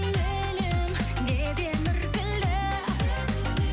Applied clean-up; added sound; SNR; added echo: none; none; none; none.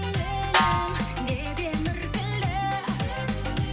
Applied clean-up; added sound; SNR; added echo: none; Snare drum; 2 dB; reverberation time 0.2 s.